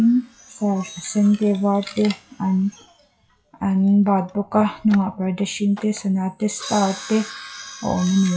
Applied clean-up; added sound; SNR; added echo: classical method WPE with log-MMSE.